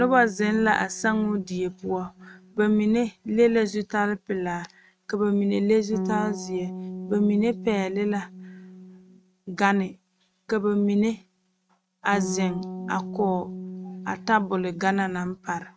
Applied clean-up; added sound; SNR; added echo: neural mask model RNNoise.